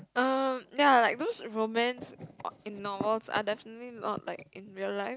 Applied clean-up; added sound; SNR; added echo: none; none; none; none.